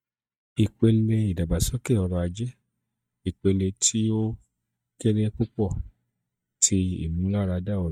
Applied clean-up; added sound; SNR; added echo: neural mask model DeepFilterNet 3.